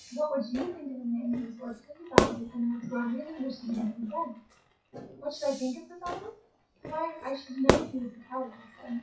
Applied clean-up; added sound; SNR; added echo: classical method WPE with log-MMSE.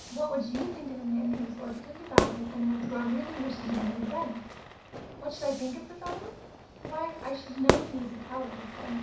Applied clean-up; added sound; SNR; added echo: none; Fire / Fireworks; 1 dB; reverberation time 0.6 s.